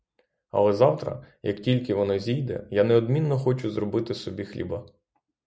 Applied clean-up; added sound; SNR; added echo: none; none; none; none.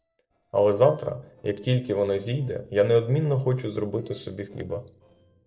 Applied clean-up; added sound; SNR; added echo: neural separator model SepFormer DNS4.